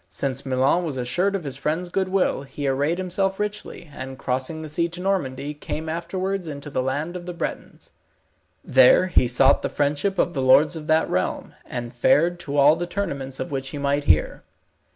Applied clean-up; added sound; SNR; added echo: none; none; none; none.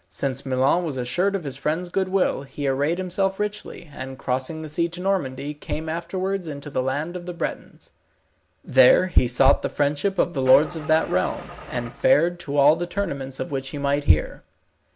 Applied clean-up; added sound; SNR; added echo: none; Engine starting / Car; 15 dB; none.